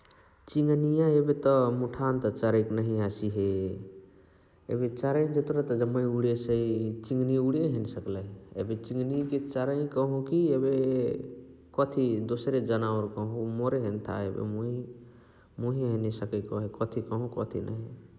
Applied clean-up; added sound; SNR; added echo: none; none; none; none.